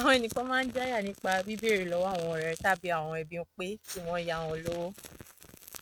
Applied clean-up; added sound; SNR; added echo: neural mask model RNNoise.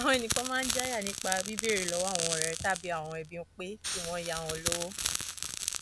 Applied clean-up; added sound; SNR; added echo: none; Crackle; 0 dB; none.